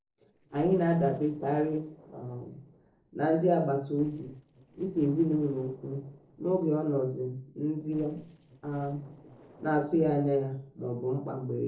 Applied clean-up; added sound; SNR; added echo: neural separator model SepFormer DNS4.